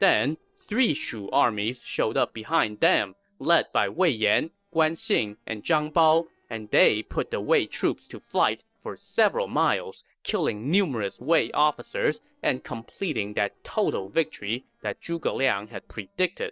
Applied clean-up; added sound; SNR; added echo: neural separator model SepFormer DNS4.